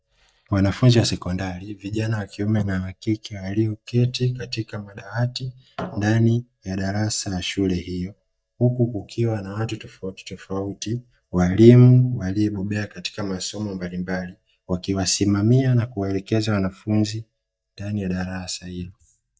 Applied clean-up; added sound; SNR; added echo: neural mask model DeepFilterNet 3.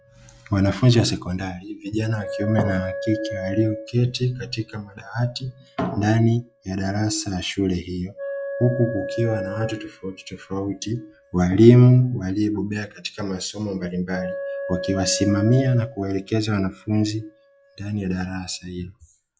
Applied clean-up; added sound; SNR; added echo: classical method log-MMSE.